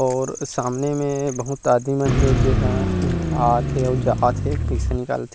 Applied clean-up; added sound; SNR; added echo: none; Car; -2 dB; none.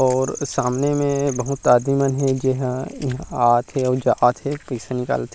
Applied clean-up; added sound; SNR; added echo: none; none; none; none.